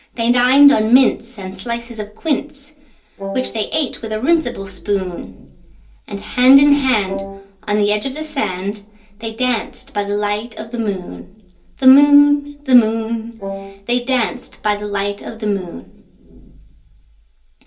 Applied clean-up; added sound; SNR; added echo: none; Wind instrument, woodwind instrument; 10 dB; reverberation time 0.3 s.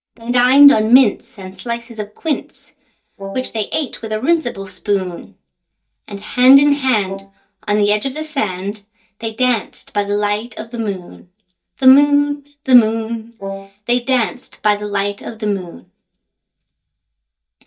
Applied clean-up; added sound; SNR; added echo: neural mask model DeepFilterNet 3.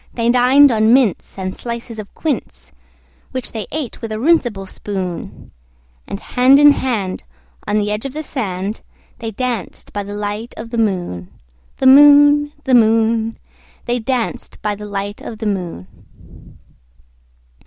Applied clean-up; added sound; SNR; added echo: none; none; none; none.